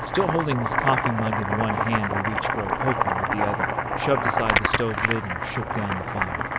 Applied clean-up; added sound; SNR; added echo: none; Boiling; -3 dB; none.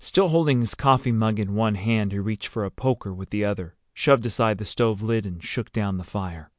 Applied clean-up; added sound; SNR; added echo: none; none; none; none.